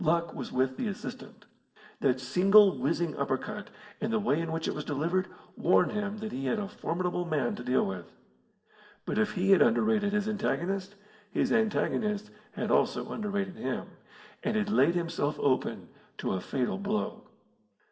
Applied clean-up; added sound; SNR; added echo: none; none; none; reverberation time 0.7 s.